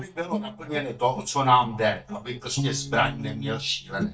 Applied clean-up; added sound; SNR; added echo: neural mask model DeepFilterNet 3.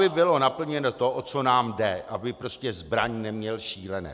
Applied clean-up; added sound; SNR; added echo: none; none; none; none.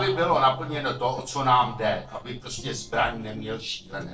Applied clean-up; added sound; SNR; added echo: neural separator model SepFormer DNS4.